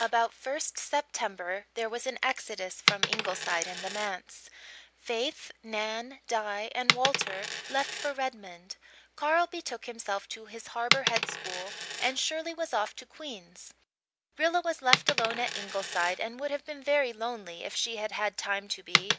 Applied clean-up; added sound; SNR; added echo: none; Coin (dropping); 3 dB; none.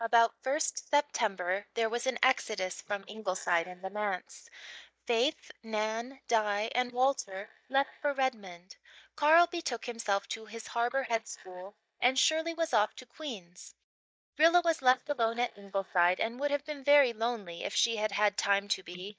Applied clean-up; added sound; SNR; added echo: neural mask model DeepFilterNet 3.